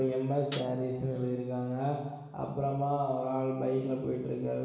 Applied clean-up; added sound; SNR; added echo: none; Hi-hat; 2 dB; reverberation time 1.2 s.